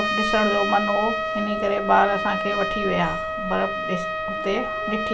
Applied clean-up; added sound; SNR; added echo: none; Trumpet; 2 dB; none.